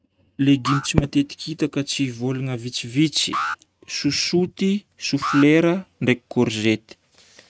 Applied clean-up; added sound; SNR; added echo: neural mask model RNNoise.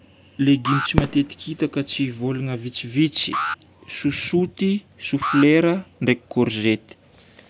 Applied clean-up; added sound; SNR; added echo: none; Alarm + Fireworks; 9 dB; none.